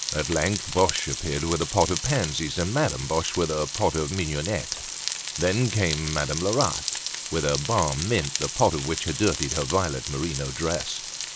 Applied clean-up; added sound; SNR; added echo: none; Frying (food); 6 dB; none.